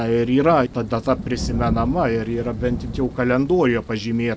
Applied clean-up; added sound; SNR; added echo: none; Thunder; 10 dB; none.